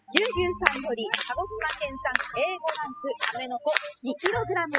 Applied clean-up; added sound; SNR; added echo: classical method spectral subtraction.